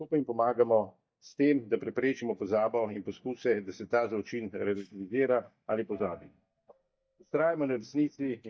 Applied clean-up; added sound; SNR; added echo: neural mask model DeepFilterNet 3.